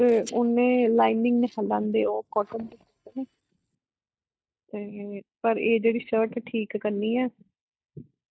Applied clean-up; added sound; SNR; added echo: neural mask model DeepFilterNet 3.